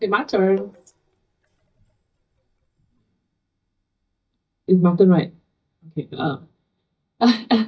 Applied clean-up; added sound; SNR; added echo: neural mask model DeepFilterNet 3.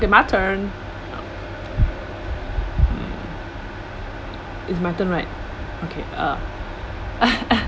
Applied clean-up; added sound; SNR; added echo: none; none; none; none.